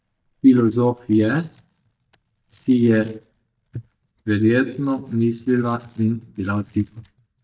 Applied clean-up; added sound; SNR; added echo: neural mask model DeepFilterNet 3.